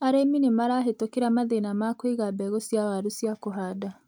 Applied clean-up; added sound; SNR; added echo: none; none; none; none.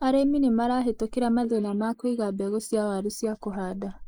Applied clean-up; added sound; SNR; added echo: neural mask model Resemble Enhance denoiser.